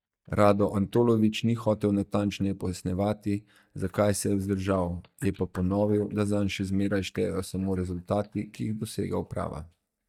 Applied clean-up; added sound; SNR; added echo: neural mask model DeepFilterNet 3.